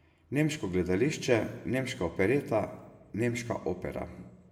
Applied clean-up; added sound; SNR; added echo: none; none; none; reverberation time 0.6 s.